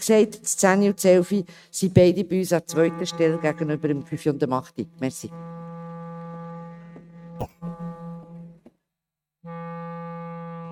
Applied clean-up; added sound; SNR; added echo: neural mask model RNNoise.